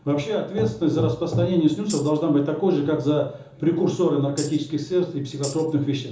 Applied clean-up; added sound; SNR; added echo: none; Tambourine; 16 dB; reverberation time 1.2 s.